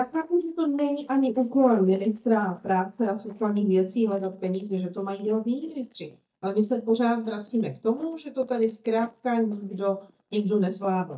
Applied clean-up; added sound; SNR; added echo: neural mask model DeepFilterNet 3.